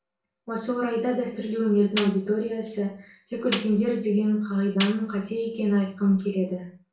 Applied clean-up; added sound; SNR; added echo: none; Snare drum; 13 dB; reverberation time 0.3 s.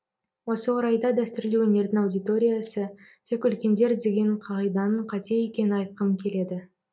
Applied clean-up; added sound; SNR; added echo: none; none; none; none.